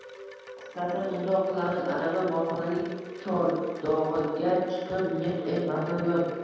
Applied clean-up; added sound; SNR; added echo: none; Wind chime; 16 dB; reverberation time 1.2 s.